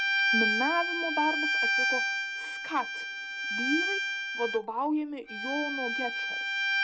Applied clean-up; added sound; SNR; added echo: none; Bowed string instrument; -4 dB; none.